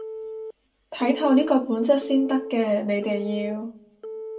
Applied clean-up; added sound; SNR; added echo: none; Telephone; 13 dB; reverberation time 0.2 s.